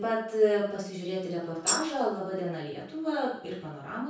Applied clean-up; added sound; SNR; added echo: none; Tambourine; 3 dB; reverberation time 0.6 s.